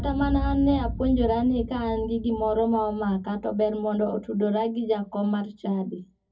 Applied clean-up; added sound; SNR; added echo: none; Boom; 9 dB; reverberation time 0.3 s.